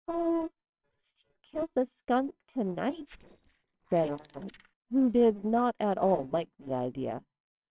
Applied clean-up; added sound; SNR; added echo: neural separator model SepFormer WHAMR!.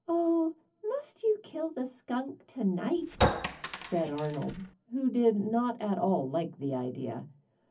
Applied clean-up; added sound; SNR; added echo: none; Chink, clink; 2 dB; reverberation time 0.3 s.